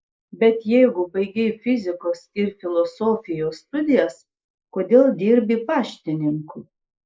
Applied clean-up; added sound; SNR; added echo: neural mask model Resemble Enhance denoiser.